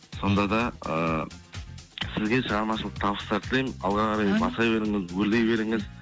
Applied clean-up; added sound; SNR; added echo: none; none; none; none.